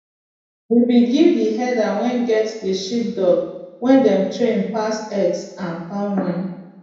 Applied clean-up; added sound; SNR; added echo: none; none; none; reverberation time 0.9 s.